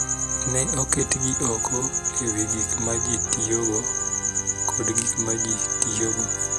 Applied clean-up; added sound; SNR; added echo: none; Organ; 10 dB; none.